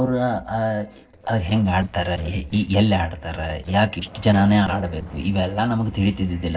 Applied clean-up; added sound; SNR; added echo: neural separator model SepFormer DNS4.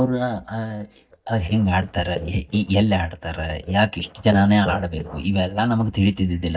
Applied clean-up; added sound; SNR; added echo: neural mask model DeepFilterNet 3.